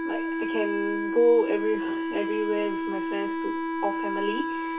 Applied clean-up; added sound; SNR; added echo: none; Wind instrument, woodwind instrument; 1 dB; reverberation time 0.2 s.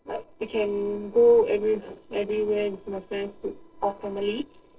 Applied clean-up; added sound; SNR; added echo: neural separator model SepFormer DNS4.